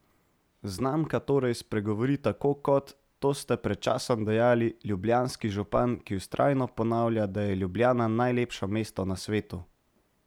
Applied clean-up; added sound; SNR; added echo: none; none; none; none.